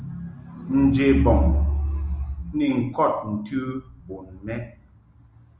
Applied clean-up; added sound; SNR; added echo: none; none; none; none.